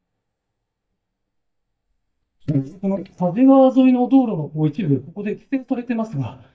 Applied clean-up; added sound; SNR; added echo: neural mask model DeepFilterNet 3.